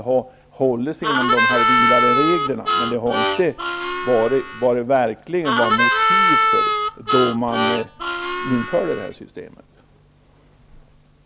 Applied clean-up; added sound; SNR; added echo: none; Harmonica; -3 dB; none.